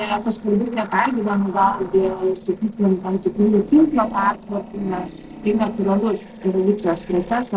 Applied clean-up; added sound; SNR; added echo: neural separator model SepFormer DNS4.